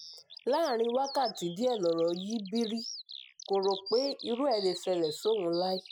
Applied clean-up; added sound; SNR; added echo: classical method Wiener filter.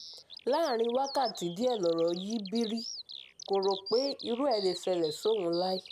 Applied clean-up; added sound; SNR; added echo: none; Bird vocalization, bird call, bird song; 12 dB; none.